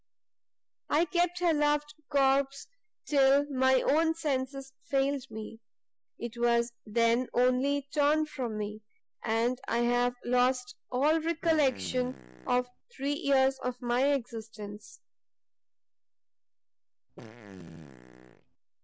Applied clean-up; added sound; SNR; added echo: none; Fart; 16 dB; none.